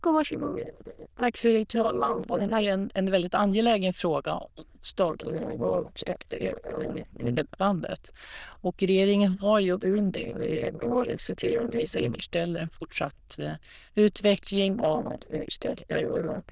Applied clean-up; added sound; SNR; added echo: neural diffusion model UNIVERSE++.